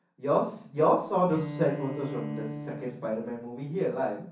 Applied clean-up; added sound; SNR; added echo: none; Bowed string instrument; 10 dB; reverberation time 0.6 s.